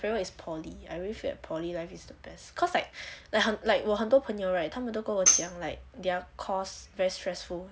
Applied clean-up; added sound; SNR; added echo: none; Tambourine; -2 dB; none.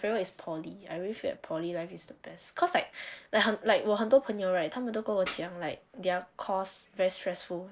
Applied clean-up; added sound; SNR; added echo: neural separator model SepFormer DNS4.